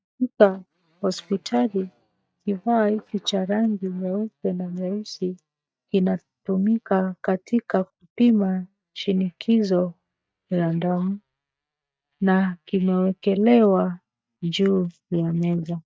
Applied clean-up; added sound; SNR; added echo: neural mask model DeepFilterNet 3.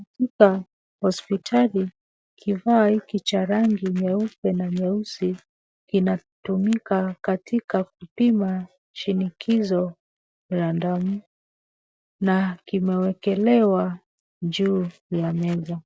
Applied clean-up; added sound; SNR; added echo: none; none; none; none.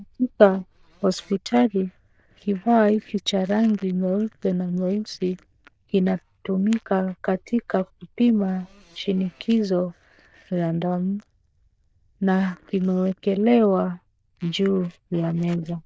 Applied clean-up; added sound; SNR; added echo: neural diffusion model UNIVERSE++.